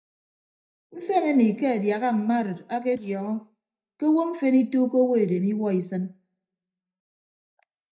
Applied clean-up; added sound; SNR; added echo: neural mask model DeepFilterNet 3.